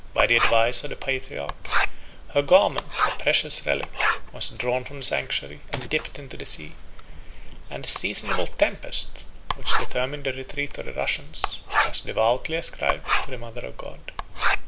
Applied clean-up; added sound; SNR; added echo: none; Writing; -1 dB; none.